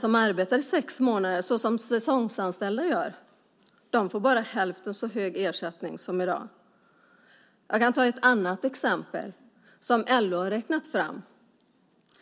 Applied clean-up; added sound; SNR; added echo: none; none; none; none.